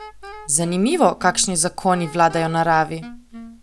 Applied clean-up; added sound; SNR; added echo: none; Wind instrument, woodwind instrument; 19 dB; none.